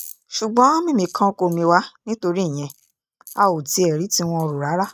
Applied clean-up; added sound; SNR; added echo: neural mask model RNNoise.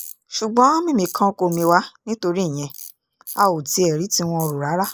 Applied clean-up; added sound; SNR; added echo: neural mask model Resemble Enhance denoiser.